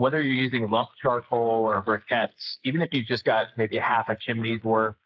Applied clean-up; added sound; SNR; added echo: neural mask model Resemble Enhance denoiser.